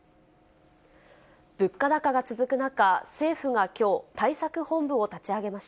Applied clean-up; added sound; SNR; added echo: none; none; none; none.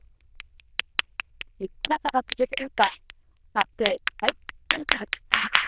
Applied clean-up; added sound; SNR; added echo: neural diffusion model UNIVERSE++.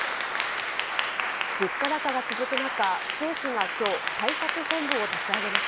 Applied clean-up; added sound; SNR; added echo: none; Applause / Clapping; -2 dB; none.